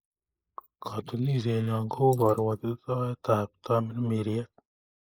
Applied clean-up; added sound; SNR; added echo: neural mask model Resemble Enhance denoiser.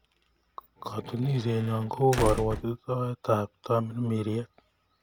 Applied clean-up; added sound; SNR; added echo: none; Squeak / Slam / Wood; 7 dB; none.